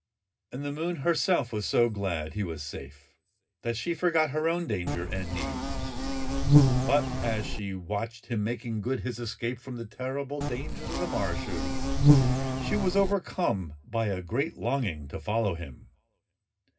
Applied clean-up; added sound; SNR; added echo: none; Insect; -5 dB; reverberation time 0.4 s.